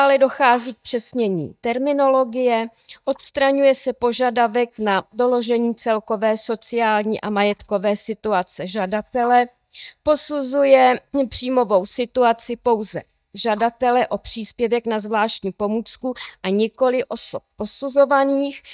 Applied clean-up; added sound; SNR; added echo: neural mask model DeepFilterNet 3.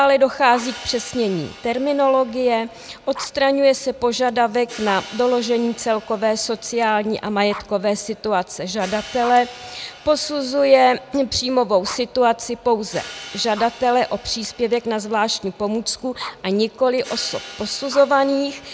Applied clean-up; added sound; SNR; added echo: none; Hi-hat + Dog; 19 dB; none.